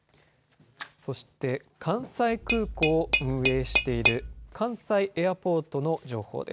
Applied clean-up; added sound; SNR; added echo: none; Tap / Glass; -1 dB; none.